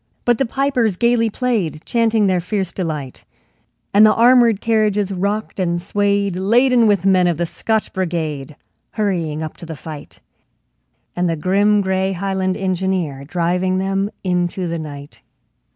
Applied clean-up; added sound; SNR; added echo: none; none; none; none.